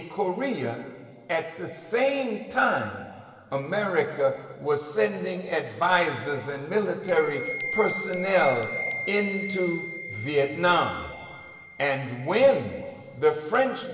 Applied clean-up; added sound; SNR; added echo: none; Bell; 12 dB; reverberation time 1.9 s.